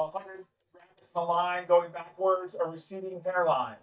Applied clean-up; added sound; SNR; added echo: neural mask model DeepFilterNet 3.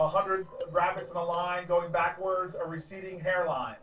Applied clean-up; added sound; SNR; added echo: neural separator model SepFormer DNS4.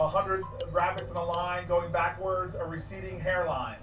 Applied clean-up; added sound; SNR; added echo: none; Marimba, xylophone; 14 dB; reverberation time 0.2 s.